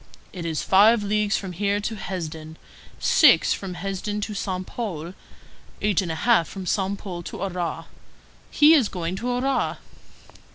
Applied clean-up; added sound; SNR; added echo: none; none; none; none.